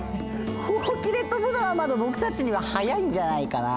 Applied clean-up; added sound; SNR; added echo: none; Bowed string instrument; 11 dB; none.